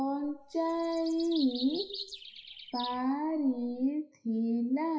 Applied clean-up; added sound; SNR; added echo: classical method WPE with log-MMSE.